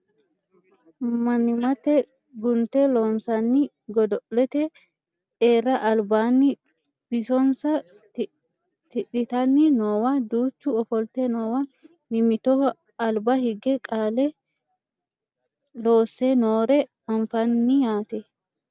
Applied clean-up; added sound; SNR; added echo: none; none; none; none.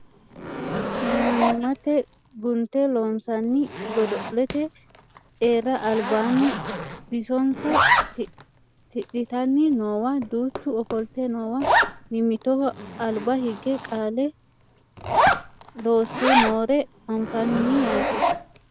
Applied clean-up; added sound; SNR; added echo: none; Zipper (clothing); 3 dB; none.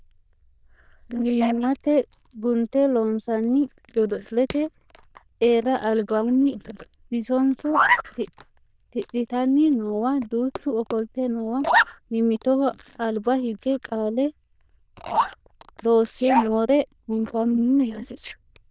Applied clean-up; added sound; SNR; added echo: neural diffusion model UNIVERSE++.